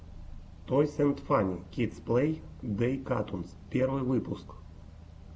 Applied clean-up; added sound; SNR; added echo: none; none; none; none.